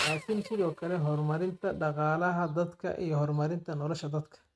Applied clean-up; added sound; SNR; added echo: neural mask model RNNoise.